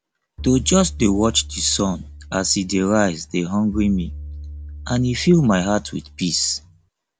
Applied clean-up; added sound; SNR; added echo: none; Bowed string instrument; 14 dB; none.